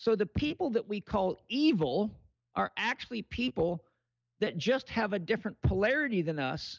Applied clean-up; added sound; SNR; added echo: none; none; none; none.